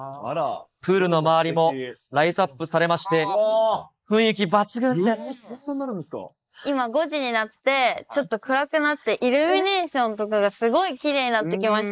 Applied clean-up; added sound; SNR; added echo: neural mask model Resemble Enhance denoiser.